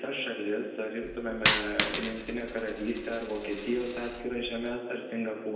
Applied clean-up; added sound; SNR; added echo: none; Coin (dropping); -1 dB; reverberation time 0.9 s.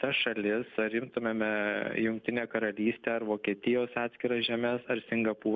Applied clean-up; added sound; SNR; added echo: none; none; none; none.